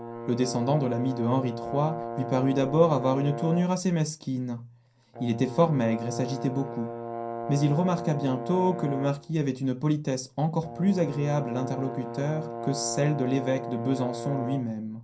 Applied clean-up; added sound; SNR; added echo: none; Brass instrument; 9 dB; reverberation time 0.3 s.